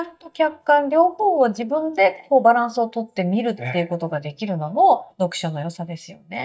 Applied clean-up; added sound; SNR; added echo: neural mask model DeepFilterNet 3.